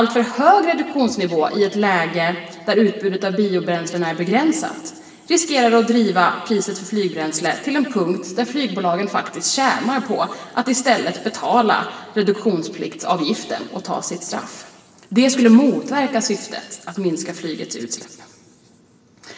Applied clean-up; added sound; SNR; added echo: none; none; none; reverberation time 2.2 s.